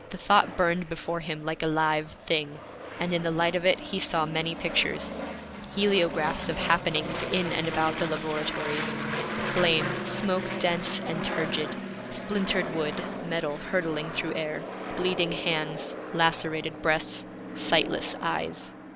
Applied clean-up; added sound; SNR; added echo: none; Aircraft; 7 dB; none.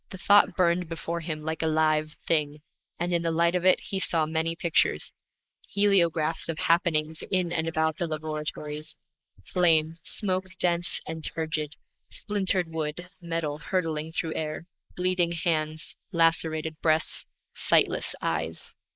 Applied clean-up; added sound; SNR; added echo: neural mask model Resemble Enhance denoiser.